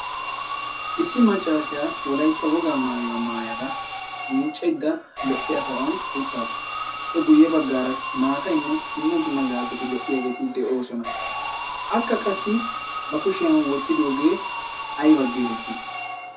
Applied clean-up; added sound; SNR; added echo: none; Alarm; -3 dB; reverberation time 0.3 s.